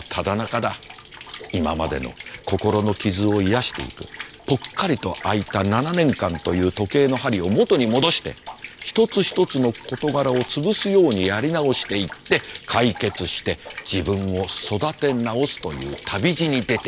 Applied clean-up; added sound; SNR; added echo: none; Rain; 15 dB; none.